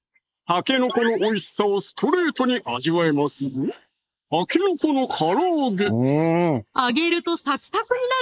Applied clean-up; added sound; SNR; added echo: neural mask model Resemble Enhance denoiser.